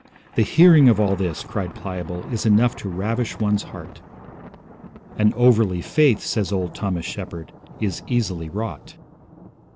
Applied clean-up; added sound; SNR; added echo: none; Thunder; 19 dB; none.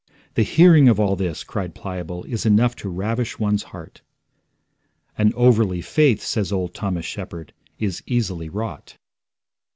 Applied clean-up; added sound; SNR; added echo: none; none; none; none.